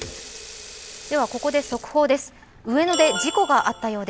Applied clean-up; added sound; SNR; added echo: none; Sink (filling or washing) / Water tap, faucet; 18 dB; none.